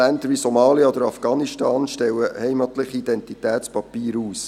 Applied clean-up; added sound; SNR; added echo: none; none; none; none.